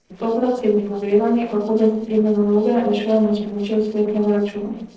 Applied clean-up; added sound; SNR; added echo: neural separator model SepFormer DNS4.